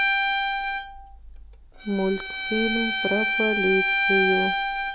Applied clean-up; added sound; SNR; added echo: none; Bowed string instrument; -3 dB; none.